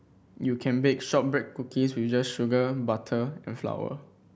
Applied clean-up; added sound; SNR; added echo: none; none; none; none.